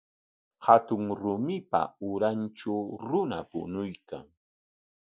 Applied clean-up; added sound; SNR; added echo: none; none; none; none.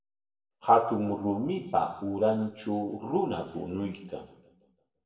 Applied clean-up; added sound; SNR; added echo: none; none; none; reverberation time 0.8 s.